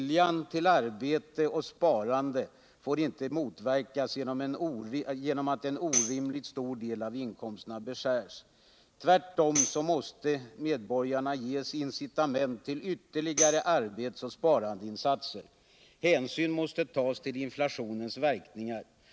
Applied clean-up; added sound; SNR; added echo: none; Tambourine; 5 dB; none.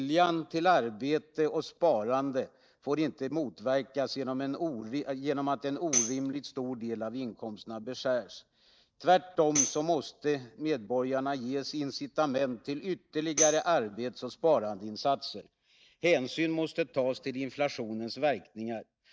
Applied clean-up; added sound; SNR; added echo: neural mask model DeepFilterNet 3.